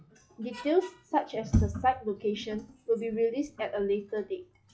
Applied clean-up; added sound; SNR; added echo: classical method log-MMSE.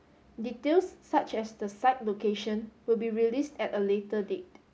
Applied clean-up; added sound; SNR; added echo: none; none; none; none.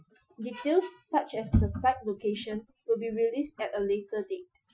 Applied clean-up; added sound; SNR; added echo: classical method Wiener filter.